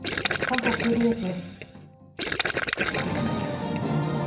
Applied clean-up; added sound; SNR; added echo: none; Gurgling; 2 dB; reverberation time 0.6 s.